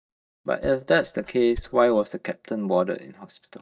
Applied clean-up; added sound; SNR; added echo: neural mask model DeepFilterNet 3.